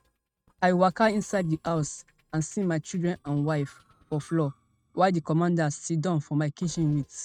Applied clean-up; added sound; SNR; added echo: neural mask model RNNoise.